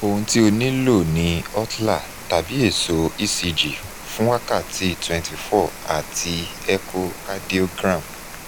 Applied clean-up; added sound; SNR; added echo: none; Rain; 14 dB; none.